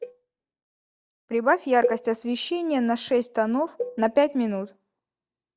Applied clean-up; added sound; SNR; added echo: neural mask model DeepFilterNet 3.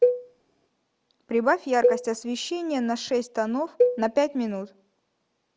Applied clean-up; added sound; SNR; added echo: none; Cowbell; 1 dB; none.